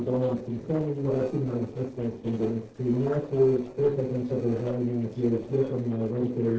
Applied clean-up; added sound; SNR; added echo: neural separator model SepFormer DNS4.